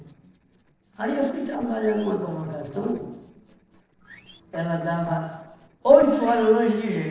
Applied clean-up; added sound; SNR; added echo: neural separator model SepFormer DNS4.